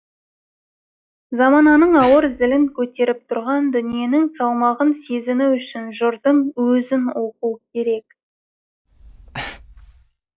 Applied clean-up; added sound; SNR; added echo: classical method log-MMSE.